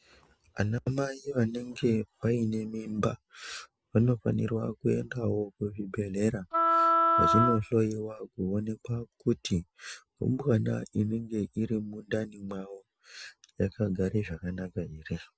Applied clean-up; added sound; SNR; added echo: none; Wind instrument, woodwind instrument; -4 dB; none.